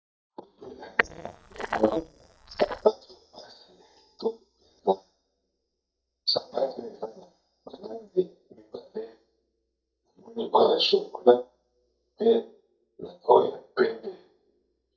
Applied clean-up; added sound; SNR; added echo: neural mask model DeepFilterNet 3.